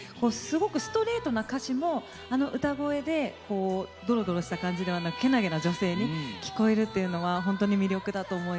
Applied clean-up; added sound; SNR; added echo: none; none; none; none.